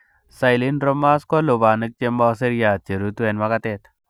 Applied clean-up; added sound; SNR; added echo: none; none; none; none.